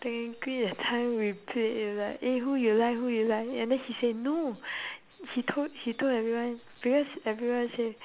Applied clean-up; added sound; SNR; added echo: none; none; none; none.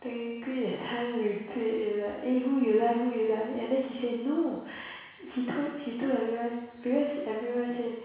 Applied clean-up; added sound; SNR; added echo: none; none; none; reverberation time 1.1 s.